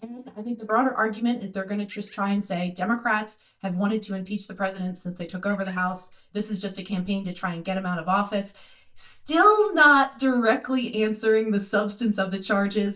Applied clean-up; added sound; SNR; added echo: neural mask model DeepFilterNet 3.